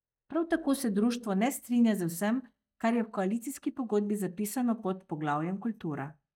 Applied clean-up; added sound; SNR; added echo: neural mask model DeepFilterNet 3.